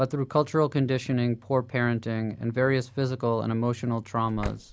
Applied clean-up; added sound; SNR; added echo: none; Slam / Engine; 18 dB; none.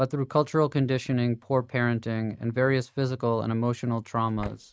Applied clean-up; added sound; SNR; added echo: neural mask model RNNoise.